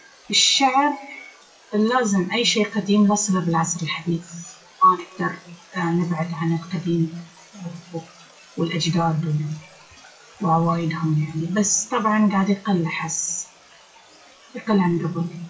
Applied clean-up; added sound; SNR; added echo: classical method WPE with log-MMSE.